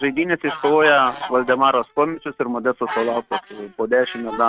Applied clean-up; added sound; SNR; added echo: neural mask model RNNoise.